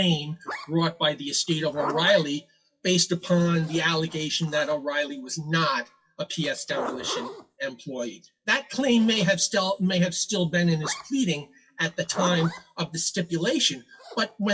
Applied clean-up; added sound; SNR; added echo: classical method WPE with log-MMSE.